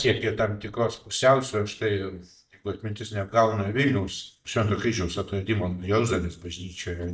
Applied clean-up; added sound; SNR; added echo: neural mask model DeepFilterNet 3.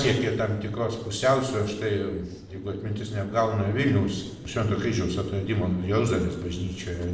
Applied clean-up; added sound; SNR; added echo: neural separator model SepFormer DNS4.